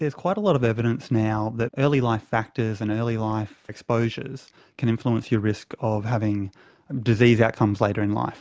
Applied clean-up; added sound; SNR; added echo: none; none; none; none.